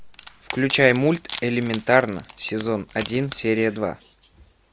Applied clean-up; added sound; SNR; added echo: none; Wood; 11 dB; none.